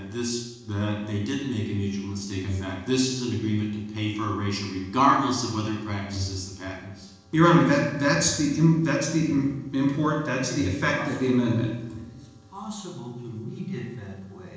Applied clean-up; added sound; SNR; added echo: neural separator model SepFormer DNS4.